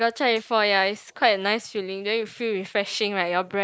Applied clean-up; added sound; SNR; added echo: neural mask model Resemble Enhance denoiser.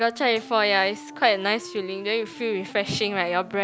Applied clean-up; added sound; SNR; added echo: none; Wind instrument, woodwind instrument; 18 dB; none.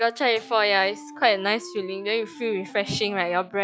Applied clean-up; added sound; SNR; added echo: classical method log-MMSE.